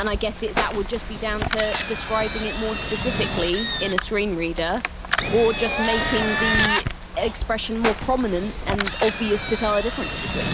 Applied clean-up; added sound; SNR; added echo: none; Engine; 2 dB; none.